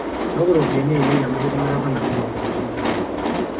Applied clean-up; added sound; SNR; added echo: none; Train; 1 dB; reverberation time 1.0 s.